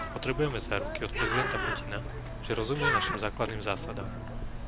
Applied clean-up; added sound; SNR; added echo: none; Bird; -1 dB; none.